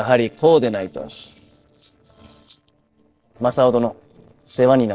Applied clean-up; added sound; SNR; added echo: neural separator model SepFormer DNS4.